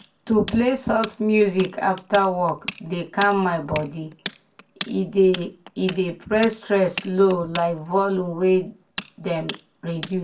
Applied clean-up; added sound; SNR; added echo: none; Tools; 16 dB; reverberation time 0.2 s.